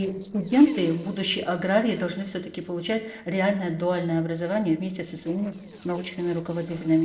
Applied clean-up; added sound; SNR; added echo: neural separator model SepFormer DNS4.